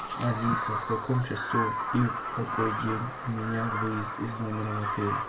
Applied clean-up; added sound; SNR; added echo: none; Bird vocalization, bird call, bird song; 2 dB; reverberation time 0.2 s.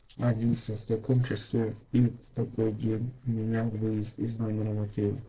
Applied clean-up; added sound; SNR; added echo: neural separator model SepFormer DNS4.